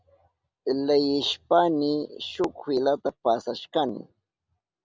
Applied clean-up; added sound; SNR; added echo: none; none; none; none.